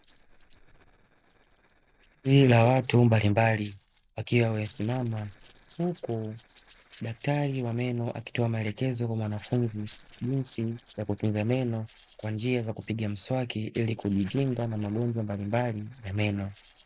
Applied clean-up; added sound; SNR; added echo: neural separator model SepFormer DNS4.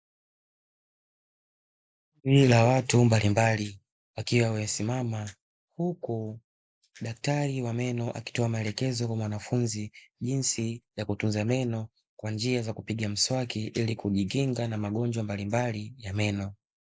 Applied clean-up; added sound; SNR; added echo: none; none; none; none.